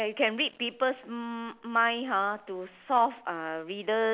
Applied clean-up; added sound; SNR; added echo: none; none; none; none.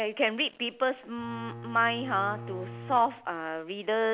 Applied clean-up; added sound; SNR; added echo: none; Bowed string instrument; 13 dB; none.